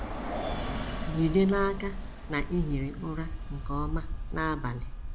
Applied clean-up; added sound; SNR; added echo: none; Bus; 2 dB; none.